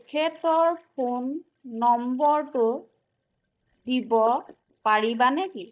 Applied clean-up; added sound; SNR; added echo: neural mask model DeepFilterNet 3.